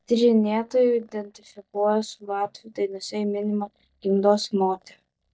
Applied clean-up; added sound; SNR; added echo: neural mask model DeepFilterNet 3.